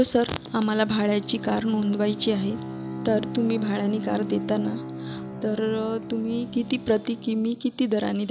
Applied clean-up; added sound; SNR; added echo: none; Bowed string instrument; 10 dB; none.